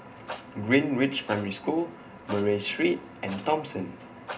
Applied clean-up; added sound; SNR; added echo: none; Clock; 17 dB; reverberation time 0.2 s.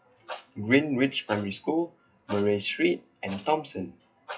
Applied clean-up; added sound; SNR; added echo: classical method WPE with log-MMSE.